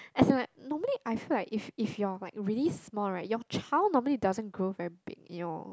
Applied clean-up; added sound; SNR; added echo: none; none; none; none.